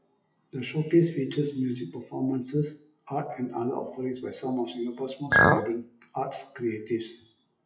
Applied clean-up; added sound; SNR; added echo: classical method WPE with log-MMSE.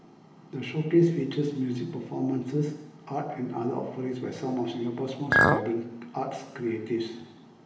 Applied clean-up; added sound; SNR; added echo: none; Chink, clink; -5 dB; reverberation time 1.0 s.